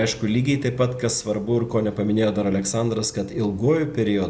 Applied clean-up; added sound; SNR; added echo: none; none; none; none.